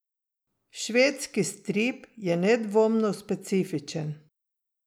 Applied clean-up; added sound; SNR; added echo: none; none; none; none.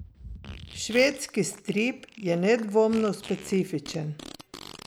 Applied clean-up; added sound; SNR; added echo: none; Fart; 17 dB; none.